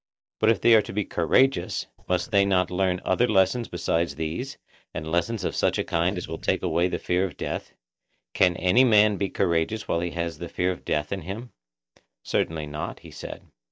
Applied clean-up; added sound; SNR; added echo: neural mask model DeepFilterNet 3.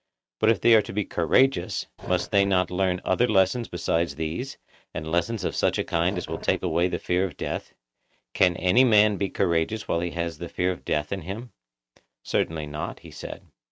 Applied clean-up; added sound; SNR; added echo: neural mask model RNNoise.